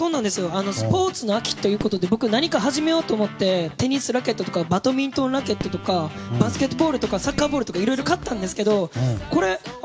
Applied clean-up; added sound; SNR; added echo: none; Fireworks; 17 dB; none.